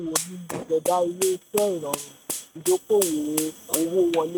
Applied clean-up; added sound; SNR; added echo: neural mask model RNNoise.